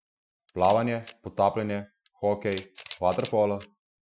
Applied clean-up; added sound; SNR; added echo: classical method Wiener filter.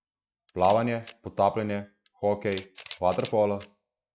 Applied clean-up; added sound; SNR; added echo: classical method log-MMSE.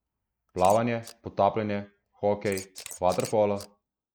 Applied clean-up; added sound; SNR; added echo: neural mask model Resemble Enhance denoiser.